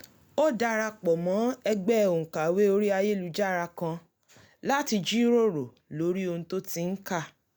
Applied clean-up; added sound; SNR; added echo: none; none; none; none.